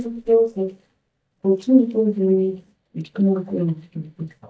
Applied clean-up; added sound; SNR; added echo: neural mask model DeepFilterNet 3.